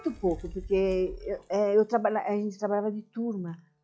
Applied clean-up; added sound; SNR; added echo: classical method log-MMSE.